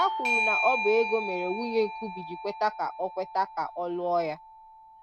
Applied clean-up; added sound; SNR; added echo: none; Bell / Doorbell; 4 dB; none.